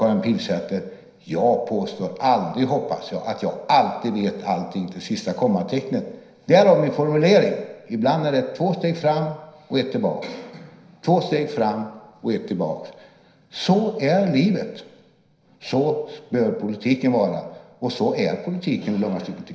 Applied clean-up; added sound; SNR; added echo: none; none; none; reverberation time 0.9 s.